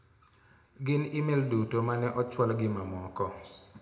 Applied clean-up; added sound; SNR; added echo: none; none; none; reverberation time 0.6 s.